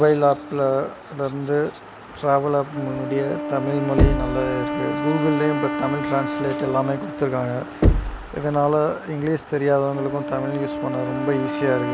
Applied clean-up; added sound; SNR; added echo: none; Knock + Wind instrument, woodwind instrument; 3 dB; none.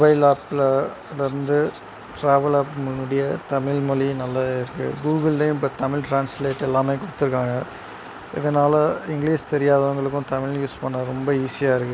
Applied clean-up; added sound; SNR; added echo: none; none; none; none.